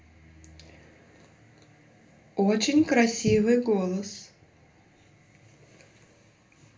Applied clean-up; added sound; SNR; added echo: none; none; none; reverberation time 0.3 s.